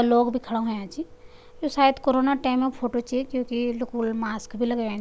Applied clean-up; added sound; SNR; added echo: none; none; none; none.